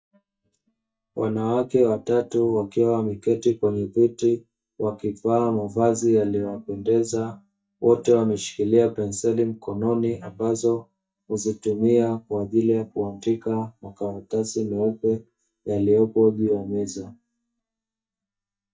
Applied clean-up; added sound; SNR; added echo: neural mask model DeepFilterNet 3.